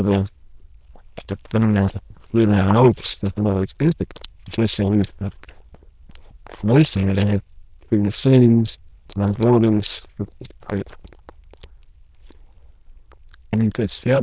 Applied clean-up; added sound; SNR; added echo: neural diffusion model UNIVERSE++.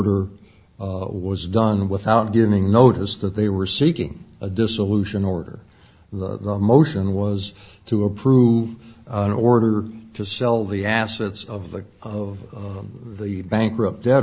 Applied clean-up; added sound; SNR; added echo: none; none; none; none.